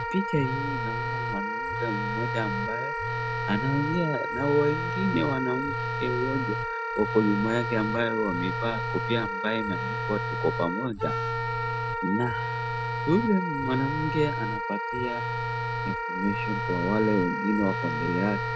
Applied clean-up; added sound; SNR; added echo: none; Wind instrument, woodwind instrument + Telephone; 1 dB; none.